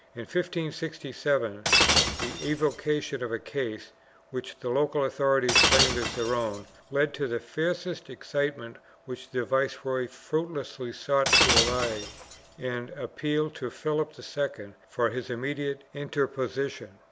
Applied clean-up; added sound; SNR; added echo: none; Shatter; -3 dB; none.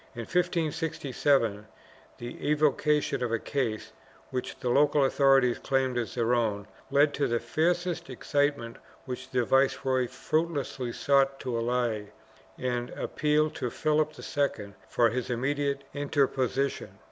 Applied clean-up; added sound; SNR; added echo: none; none; none; none.